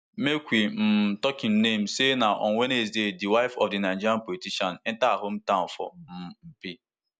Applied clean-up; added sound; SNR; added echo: none; none; none; none.